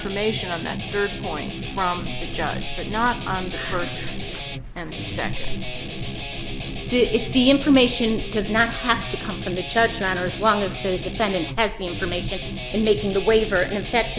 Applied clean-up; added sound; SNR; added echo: none; Guitar; 6 dB; none.